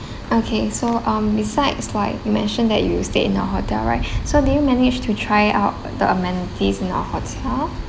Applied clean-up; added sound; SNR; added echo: none; none; none; none.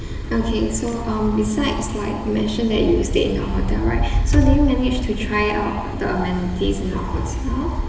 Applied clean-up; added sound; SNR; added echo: none; Thump, thud; 7 dB; reverberation time 1.3 s.